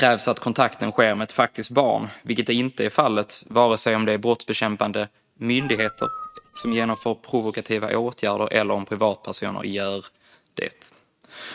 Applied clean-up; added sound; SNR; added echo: neural mask model RNNoise.